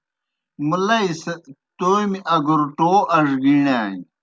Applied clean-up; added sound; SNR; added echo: none; none; none; none.